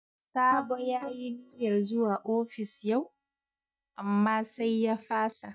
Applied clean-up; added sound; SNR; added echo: neural mask model DeepFilterNet 3.